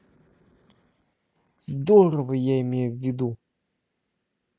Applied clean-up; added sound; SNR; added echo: neural mask model Resemble Enhance denoiser.